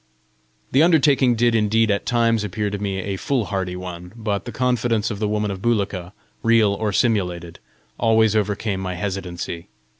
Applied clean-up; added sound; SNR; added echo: none; none; none; none.